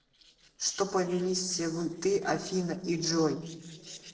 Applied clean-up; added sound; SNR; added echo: neural separator model SepFormer DNS4.